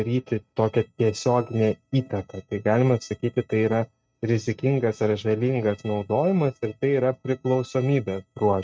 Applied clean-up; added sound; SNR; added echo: neural mask model RNNoise.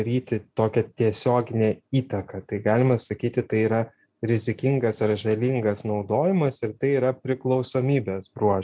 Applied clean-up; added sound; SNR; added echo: none; none; none; none.